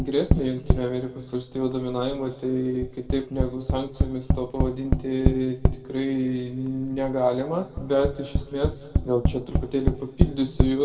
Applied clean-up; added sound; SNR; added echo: none; Tap; 0 dB; reverberation time 1.9 s.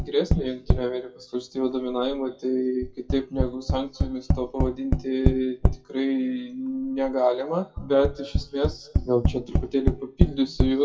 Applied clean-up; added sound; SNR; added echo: classical method WPE with log-MMSE.